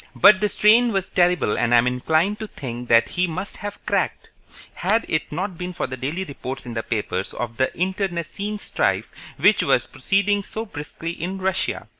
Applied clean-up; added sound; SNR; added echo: none; none; none; none.